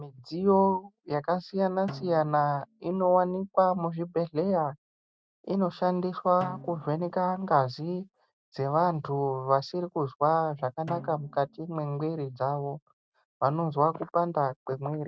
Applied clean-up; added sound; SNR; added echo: neural mask model RNNoise.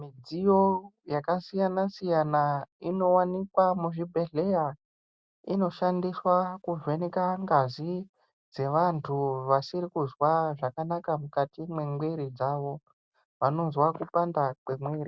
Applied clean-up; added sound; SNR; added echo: none; none; none; none.